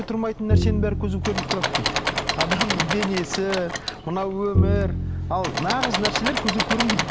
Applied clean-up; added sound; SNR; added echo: none; Engine / Mechanisms + Bowed string instrument; -2 dB; none.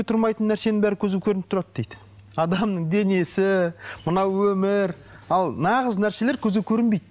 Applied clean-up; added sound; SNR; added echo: none; none; none; none.